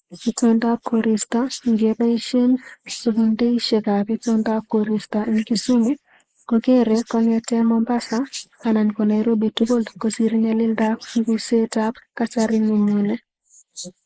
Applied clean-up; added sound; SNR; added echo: neural mask model Resemble Enhance denoiser.